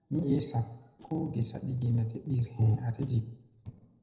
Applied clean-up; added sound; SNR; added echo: neural separator model SepFormer DNS4.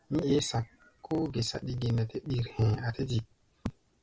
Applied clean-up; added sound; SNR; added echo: none; none; none; none.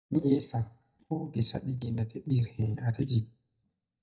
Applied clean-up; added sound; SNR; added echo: neural mask model DeepFilterNet 3.